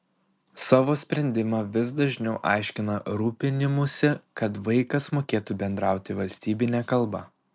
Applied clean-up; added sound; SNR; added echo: none; none; none; none.